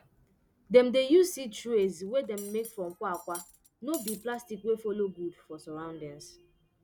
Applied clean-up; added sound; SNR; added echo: none; Cutlery, silverware; 18 dB; none.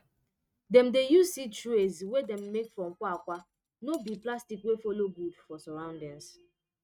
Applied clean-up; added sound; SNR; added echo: neural mask model RNNoise.